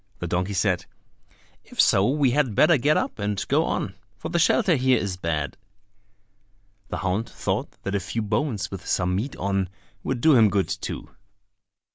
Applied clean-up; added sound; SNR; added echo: none; none; none; none.